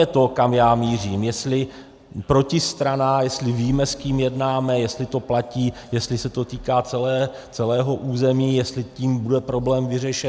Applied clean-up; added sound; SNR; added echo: none; none; none; none.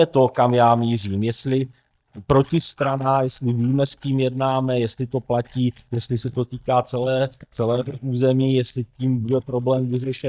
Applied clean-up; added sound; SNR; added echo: neural mask model DeepFilterNet 3.